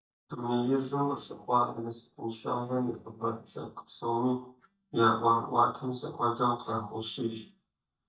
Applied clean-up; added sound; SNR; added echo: neural mask model DeepFilterNet 3.